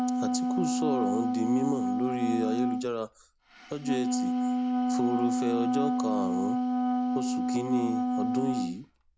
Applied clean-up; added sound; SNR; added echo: none; Wind instrument, woodwind instrument; -5 dB; none.